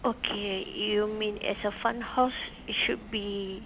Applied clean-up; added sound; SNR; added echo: none; Subway, metro, underground; 16 dB; none.